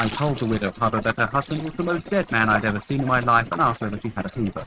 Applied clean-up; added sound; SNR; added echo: neural mask model RNNoise.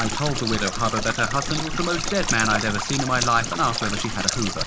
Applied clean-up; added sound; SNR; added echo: none; Stream + Tools; 2 dB; none.